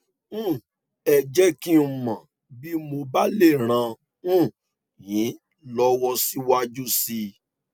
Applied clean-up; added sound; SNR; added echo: none; none; none; none.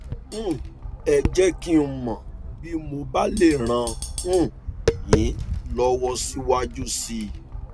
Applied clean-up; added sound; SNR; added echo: none; Tap; 5 dB; none.